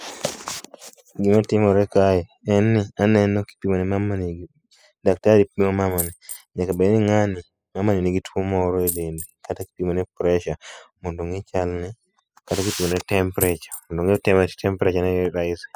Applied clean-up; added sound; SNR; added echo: classical method spectral subtraction.